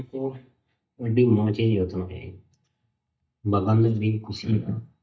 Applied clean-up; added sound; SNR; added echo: neural mask model DeepFilterNet 3.